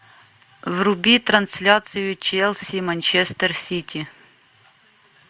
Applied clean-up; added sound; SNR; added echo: none; none; none; none.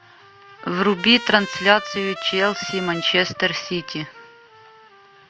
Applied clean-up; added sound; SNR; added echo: none; Trumpet; 13 dB; none.